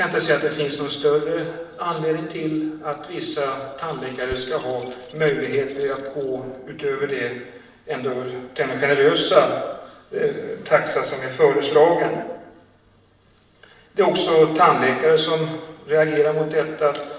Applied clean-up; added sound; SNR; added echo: neural separator model SepFormer DNS4.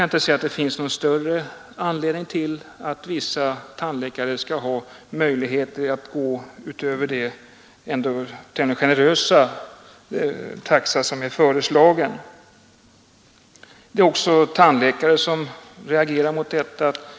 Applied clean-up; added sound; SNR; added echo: none; none; none; none.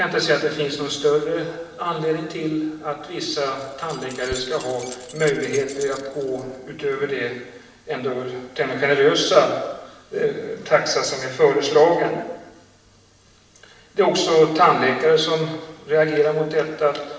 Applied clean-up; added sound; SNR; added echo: none; Keys jangling; 17 dB; reverberation time 1.0 s.